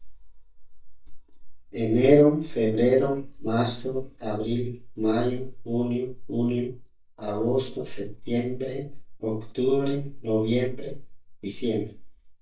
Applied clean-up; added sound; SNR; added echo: neural mask model DeepFilterNet 3.